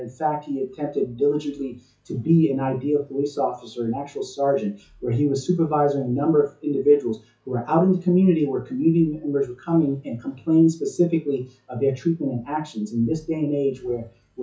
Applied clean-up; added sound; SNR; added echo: classical method WPE with log-MMSE.